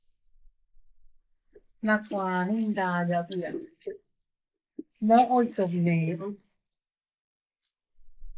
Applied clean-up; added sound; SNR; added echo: neural mask model Resemble Enhance denoiser.